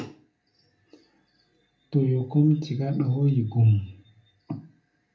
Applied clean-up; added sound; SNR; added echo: none; none; none; reverberation time 0.3 s.